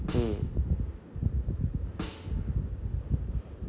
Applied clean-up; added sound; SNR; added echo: none; Snare drum; 16 dB; none.